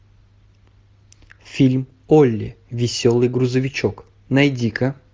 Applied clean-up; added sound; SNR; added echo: none; none; none; none.